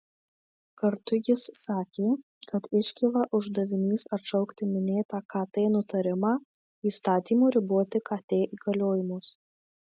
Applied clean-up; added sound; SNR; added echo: none; none; none; none.